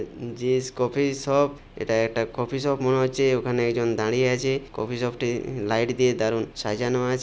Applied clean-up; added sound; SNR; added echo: none; none; none; none.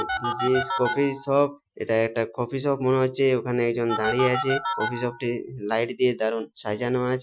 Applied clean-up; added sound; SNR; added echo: classical method Wiener filter.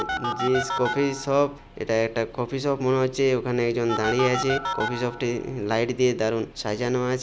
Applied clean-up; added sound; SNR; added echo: none; Telephone; 9 dB; none.